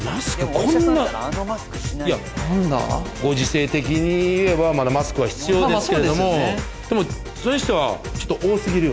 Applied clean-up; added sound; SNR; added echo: none; none; none; none.